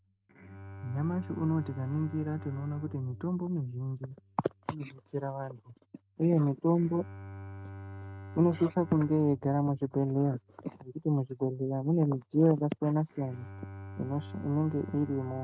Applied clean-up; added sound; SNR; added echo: neural mask model RNNoise.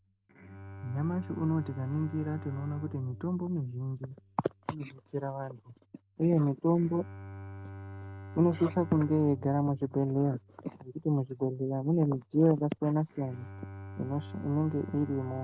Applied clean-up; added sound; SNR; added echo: none; Bowed string instrument; 15 dB; none.